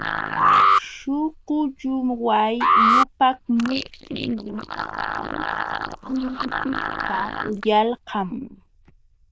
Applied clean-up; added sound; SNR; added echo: neural diffusion model UNIVERSE++.